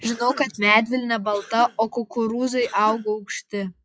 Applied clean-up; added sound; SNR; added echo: classical method log-MMSE.